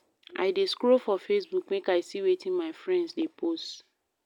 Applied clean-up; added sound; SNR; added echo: none; none; none; none.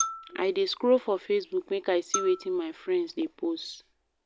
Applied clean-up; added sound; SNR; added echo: none; Marimba, xylophone; 10 dB; none.